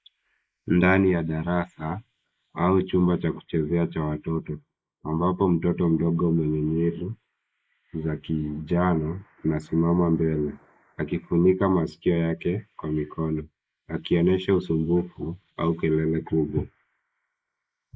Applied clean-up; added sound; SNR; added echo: neural mask model Resemble Enhance denoiser.